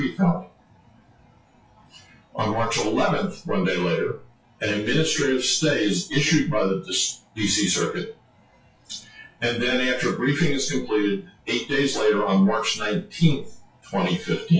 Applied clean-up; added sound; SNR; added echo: classical method WPE with log-MMSE.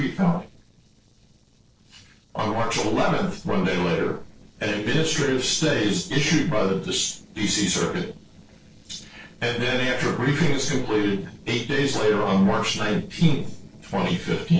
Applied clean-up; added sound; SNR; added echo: neural separator model SepFormer DNS4.